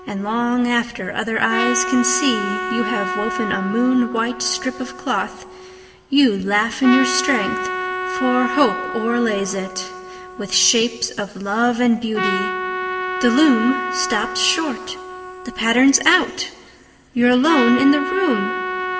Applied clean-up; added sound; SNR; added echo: none; Trumpet; 6 dB; reverberation time 1.5 s.